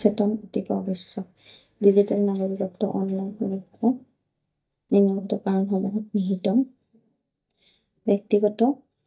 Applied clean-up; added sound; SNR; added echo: neural mask model DeepFilterNet 3.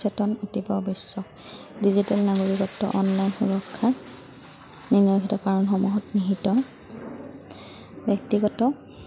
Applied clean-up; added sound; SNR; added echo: none; none; none; none.